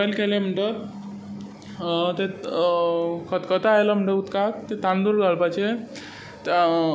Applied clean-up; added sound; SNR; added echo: none; none; none; none.